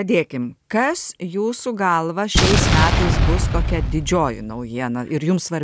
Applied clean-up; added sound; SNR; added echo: none; Explosion; -3 dB; none.